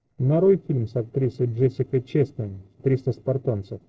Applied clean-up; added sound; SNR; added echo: neural separator model SepFormer DNS4.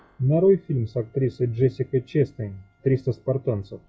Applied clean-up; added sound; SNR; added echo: classical method log-MMSE.